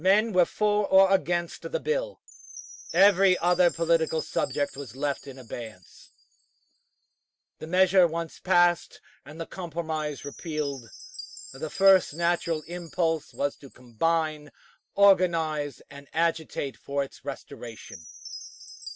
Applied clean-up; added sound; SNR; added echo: none; Chime; 19 dB; none.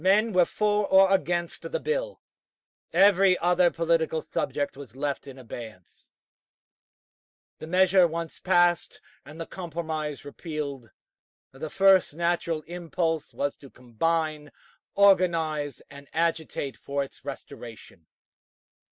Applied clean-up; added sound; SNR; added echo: neural mask model DeepFilterNet 3.